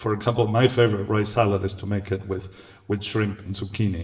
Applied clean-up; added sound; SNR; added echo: none; none; none; reverberation time 0.8 s.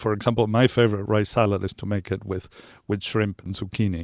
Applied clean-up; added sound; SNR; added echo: none; none; none; none.